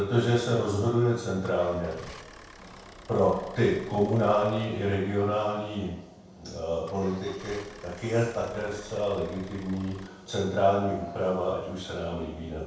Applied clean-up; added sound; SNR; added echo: none; Idling / Engine starting / Motor vehicle (road); 19 dB; reverberation time 0.6 s.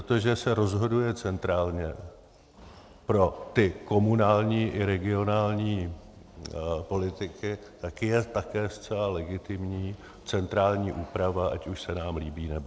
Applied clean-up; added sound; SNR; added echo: none; none; none; none.